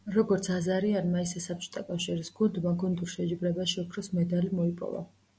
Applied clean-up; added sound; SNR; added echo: none; none; none; none.